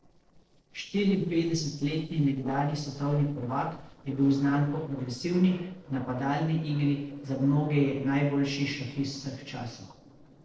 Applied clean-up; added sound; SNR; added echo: neural separator model SepFormer DNS4.